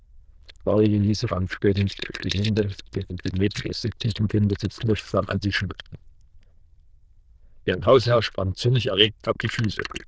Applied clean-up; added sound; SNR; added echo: neural diffusion model UNIVERSE++.